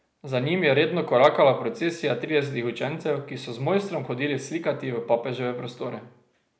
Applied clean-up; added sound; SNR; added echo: none; none; none; none.